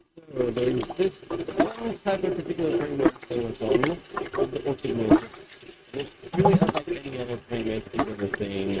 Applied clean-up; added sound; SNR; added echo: neural mask model RNNoise.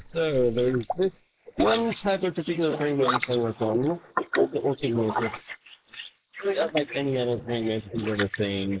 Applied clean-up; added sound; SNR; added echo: neural mask model Resemble Enhance denoiser.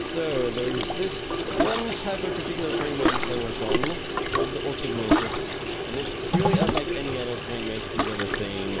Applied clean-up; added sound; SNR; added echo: none; Sink (filling or washing) / Water tap, faucet + Ocean; -4 dB; none.